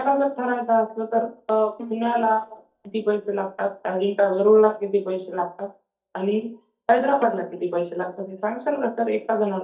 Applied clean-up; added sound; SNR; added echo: neural mask model DeepFilterNet 3.